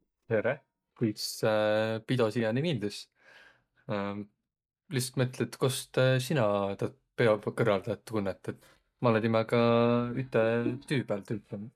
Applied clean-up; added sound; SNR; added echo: neural mask model DeepFilterNet 3.